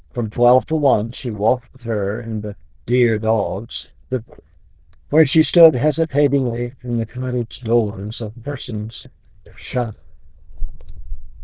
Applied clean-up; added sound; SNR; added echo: neural diffusion model UNIVERSE++.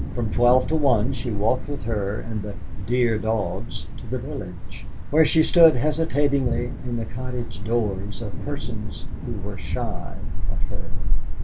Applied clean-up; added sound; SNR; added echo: none; Thunder; -4 dB; none.